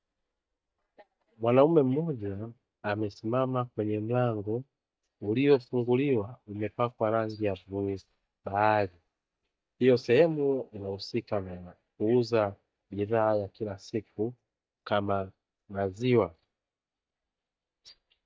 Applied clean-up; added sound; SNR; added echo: neural mask model DeepFilterNet 3.